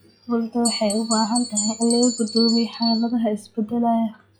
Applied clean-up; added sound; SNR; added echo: classical method log-MMSE.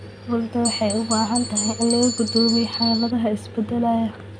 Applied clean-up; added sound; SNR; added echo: none; Bell; 5 dB; none.